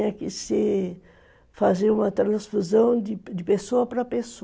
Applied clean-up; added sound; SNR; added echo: none; none; none; none.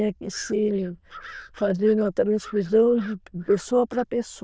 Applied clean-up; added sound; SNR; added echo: neural diffusion model UNIVERSE++.